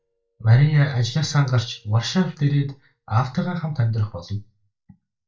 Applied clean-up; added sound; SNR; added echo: neural mask model DeepFilterNet 3.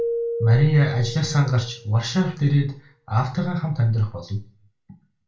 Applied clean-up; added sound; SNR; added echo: none; Keyboard (musical); 12 dB; reverberation time 0.3 s.